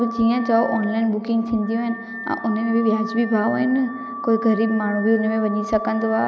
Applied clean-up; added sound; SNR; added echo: none; Alarm / Car; 12 dB; none.